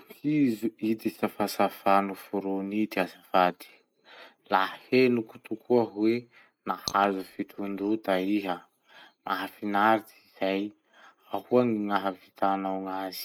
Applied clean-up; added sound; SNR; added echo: neural mask model Resemble Enhance denoiser.